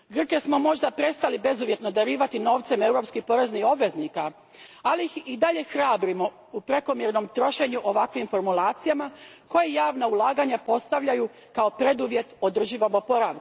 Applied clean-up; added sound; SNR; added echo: none; none; none; none.